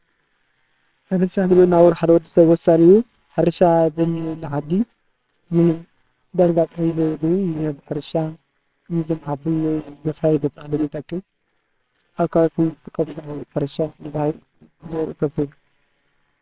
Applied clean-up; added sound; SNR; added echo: neural separator model SepFormer WHAMR!.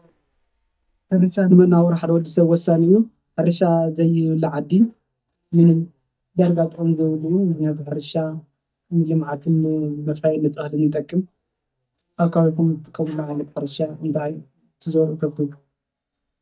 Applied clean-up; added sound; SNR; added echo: neural mask model DeepFilterNet 3.